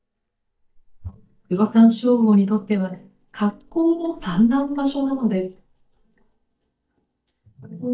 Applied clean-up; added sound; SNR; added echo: neural mask model DeepFilterNet 3.